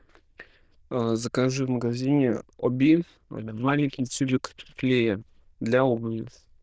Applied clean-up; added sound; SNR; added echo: neural diffusion model UNIVERSE++.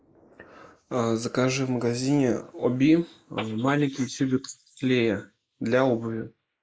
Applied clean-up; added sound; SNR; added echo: neural mask model Resemble Enhance denoiser.